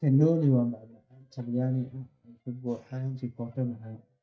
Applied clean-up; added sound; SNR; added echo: neural mask model DeepFilterNet 3.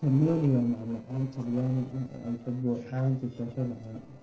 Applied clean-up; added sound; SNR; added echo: neural separator model SepFormer DNS4.